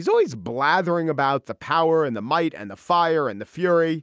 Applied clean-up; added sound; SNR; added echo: none; none; none; none.